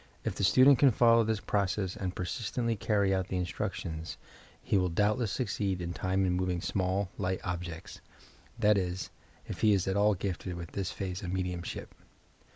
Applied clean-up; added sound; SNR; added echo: none; none; none; none.